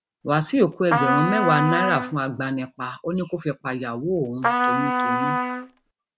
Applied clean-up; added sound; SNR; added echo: none; Trumpet; 0 dB; none.